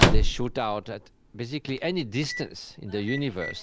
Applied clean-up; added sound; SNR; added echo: none; Microwave oven; -4 dB; none.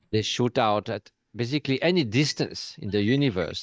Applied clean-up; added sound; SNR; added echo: neural mask model DeepFilterNet 3.